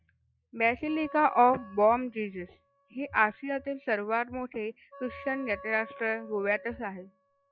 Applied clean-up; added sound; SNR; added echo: classical method log-MMSE.